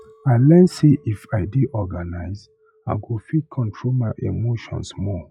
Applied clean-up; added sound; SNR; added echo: classical method log-MMSE.